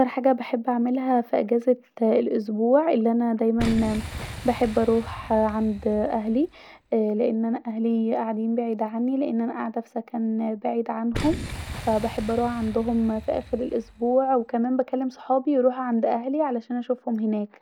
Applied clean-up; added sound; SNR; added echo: none; Boom; 16 dB; none.